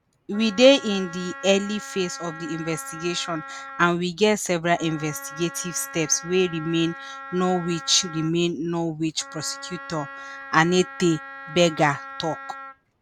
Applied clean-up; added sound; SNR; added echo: none; Wind instrument, woodwind instrument; 15 dB; none.